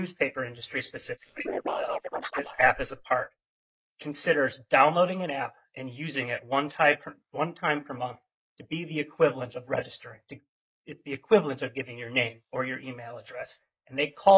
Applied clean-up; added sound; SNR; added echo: neural mask model Resemble Enhance denoiser.